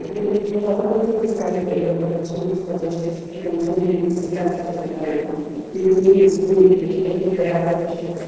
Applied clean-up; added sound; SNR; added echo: neural separator model SepFormer DNS4.